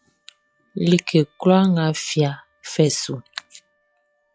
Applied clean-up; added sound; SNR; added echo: classical method log-MMSE.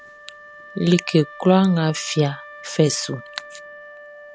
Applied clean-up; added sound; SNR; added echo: none; Wind instrument, woodwind instrument; 18 dB; none.